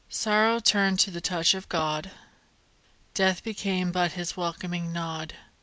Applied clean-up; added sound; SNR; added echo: none; none; none; none.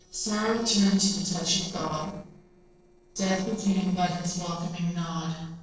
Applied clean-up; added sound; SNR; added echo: neural separator model SepFormer DNS4.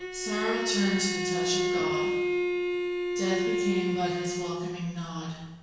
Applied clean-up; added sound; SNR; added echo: none; Bowed string instrument; -2 dB; reverberation time 1.0 s.